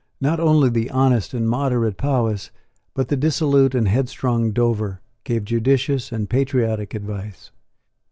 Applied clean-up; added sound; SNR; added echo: none; none; none; none.